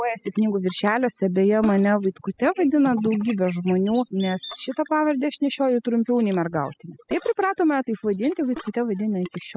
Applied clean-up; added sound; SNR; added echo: classical method spectral subtraction.